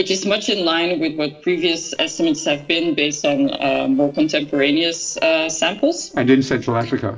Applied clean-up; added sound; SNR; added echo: neural separator model SepFormer DNS4.